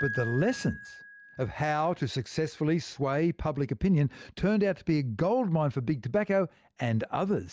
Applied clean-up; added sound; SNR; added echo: none; Piano; 17 dB; none.